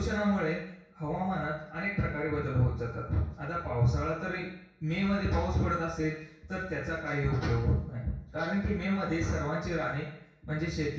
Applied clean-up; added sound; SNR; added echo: none; none; none; reverberation time 0.6 s.